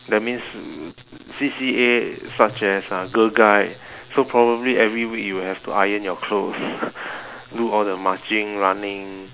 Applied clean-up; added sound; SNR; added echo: none; none; none; none.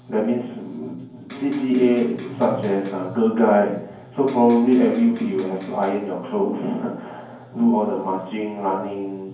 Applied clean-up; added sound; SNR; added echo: none; Electric guitar; 16 dB; reverberation time 0.9 s.